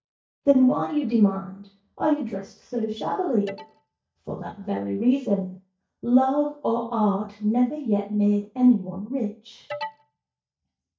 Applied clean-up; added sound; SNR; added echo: neural mask model DeepFilterNet 3.